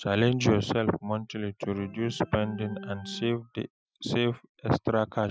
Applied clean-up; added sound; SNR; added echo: classical method Wiener filter.